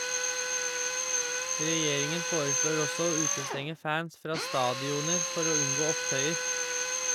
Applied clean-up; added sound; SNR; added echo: none; Drill; -3 dB; none.